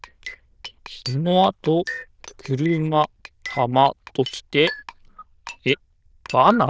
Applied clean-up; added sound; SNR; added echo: neural diffusion model UNIVERSE++.